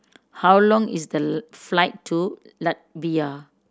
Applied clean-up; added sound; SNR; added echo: none; none; none; none.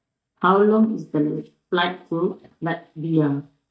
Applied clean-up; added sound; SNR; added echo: neural mask model DeepFilterNet 3.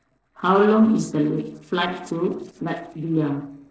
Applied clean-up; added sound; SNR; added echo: neural separator model SepFormer DNS4.